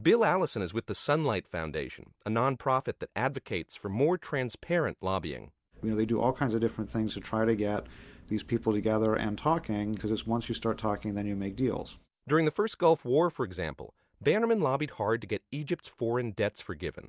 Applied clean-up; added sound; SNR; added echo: none; none; none; none.